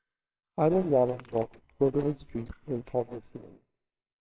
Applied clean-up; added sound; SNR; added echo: neural separator model SepFormer WHAMR!.